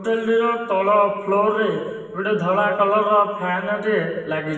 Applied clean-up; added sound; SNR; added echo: none; none; none; reverberation time 1.3 s.